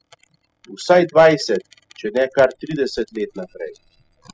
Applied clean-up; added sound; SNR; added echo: classical method spectral subtraction.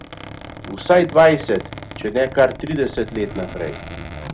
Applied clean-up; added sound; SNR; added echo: none; Squeak; 13 dB; none.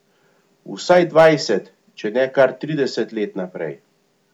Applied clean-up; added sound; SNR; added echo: none; none; none; none.